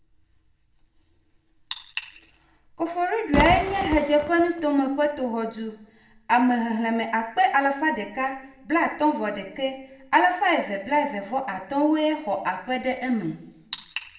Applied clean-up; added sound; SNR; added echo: none; Fireworks; 3 dB; reverberation time 0.7 s.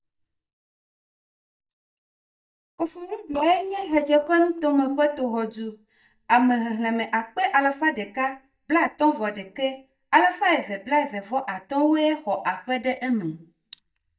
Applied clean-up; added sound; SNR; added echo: neural mask model DeepFilterNet 3.